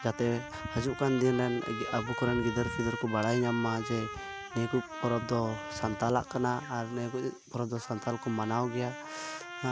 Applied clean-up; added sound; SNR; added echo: none; Trumpet; 10 dB; none.